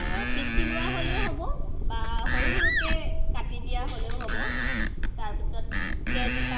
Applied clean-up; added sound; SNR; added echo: none; Screech; 6 dB; reverberation time 0.8 s.